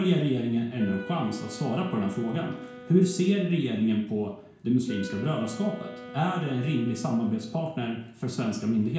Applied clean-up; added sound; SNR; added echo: none; Wind instrument, woodwind instrument; 16 dB; reverberation time 0.6 s.